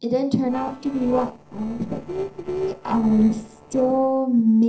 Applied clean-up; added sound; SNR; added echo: neural separator model SepFormer DNS4.